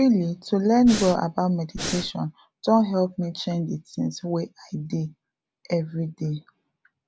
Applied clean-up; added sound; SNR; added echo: none; Breathing; 6 dB; none.